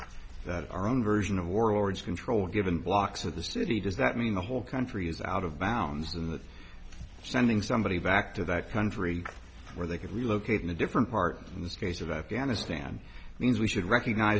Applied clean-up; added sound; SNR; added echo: none; none; none; none.